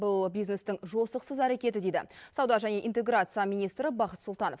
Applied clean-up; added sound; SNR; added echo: none; none; none; none.